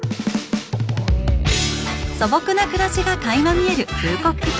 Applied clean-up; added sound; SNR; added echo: none; Wind instrument, woodwind instrument; 17 dB; none.